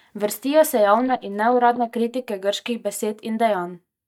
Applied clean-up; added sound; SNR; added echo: neural mask model DeepFilterNet 3.